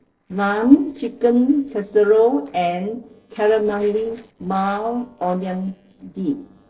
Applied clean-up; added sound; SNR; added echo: neural separator model SepFormer DNS4.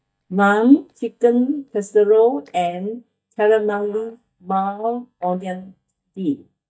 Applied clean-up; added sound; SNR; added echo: neural mask model DeepFilterNet 3.